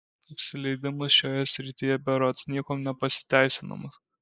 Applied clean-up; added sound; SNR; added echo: neural mask model Resemble Enhance denoiser.